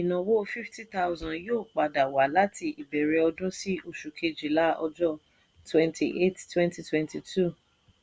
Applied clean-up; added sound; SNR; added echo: none; none; none; none.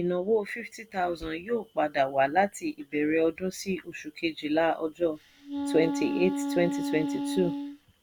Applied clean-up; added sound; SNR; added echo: none; Wind instrument, woodwind instrument; 3 dB; none.